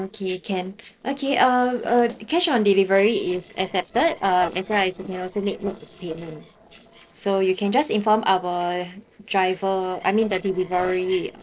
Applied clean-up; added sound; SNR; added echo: neural separator model SepFormer DNS4.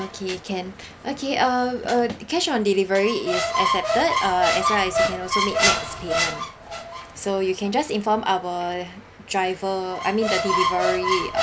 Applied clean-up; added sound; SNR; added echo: none; Squeak; 2 dB; none.